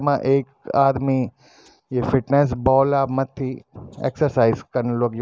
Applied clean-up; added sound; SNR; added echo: none; none; none; none.